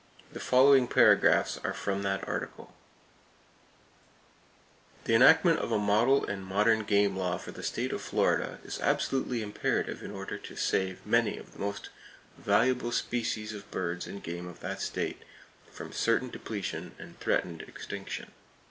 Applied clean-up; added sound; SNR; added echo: none; none; none; none.